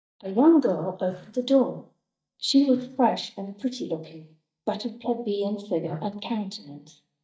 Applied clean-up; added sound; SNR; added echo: neural mask model DeepFilterNet 3.